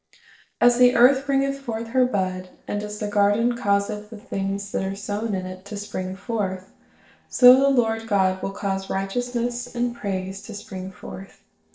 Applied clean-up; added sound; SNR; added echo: neural separator model SepFormer DNS4.